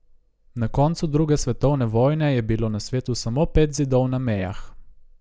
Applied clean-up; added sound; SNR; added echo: none; none; none; none.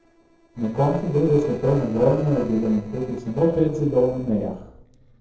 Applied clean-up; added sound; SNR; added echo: neural separator model SepFormer DNS4.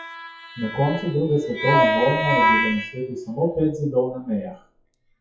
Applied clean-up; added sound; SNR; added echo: classical method WPE with log-MMSE.